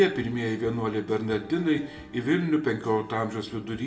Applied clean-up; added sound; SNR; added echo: none; none; none; reverberation time 0.5 s.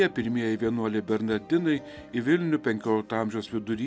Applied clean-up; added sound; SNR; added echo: none; none; none; none.